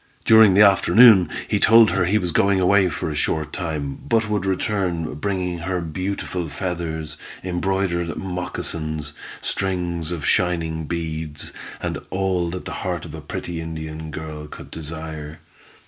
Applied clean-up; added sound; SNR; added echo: none; none; none; none.